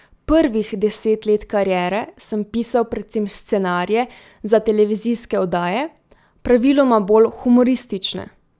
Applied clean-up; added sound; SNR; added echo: none; none; none; none.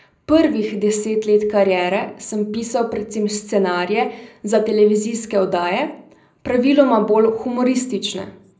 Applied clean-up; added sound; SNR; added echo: none; none; none; reverberation time 0.5 s.